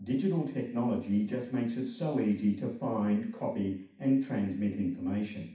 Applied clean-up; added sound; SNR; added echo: none; none; none; reverberation time 0.6 s.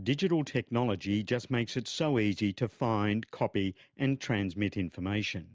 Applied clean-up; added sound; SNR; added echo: none; none; none; none.